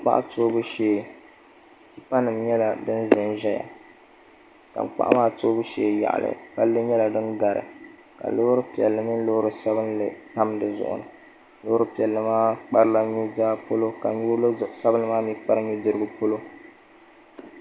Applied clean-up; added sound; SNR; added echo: none; none; none; none.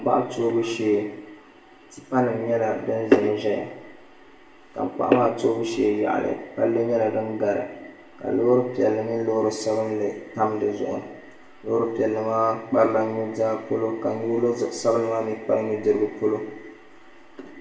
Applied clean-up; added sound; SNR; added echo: none; none; none; reverberation time 0.6 s.